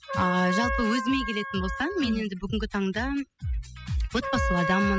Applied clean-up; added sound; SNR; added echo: classical method spectral subtraction.